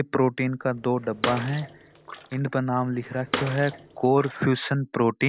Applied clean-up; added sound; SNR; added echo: none; Bathtub (filling or washing) / Water / Splash, splatter; 11 dB; none.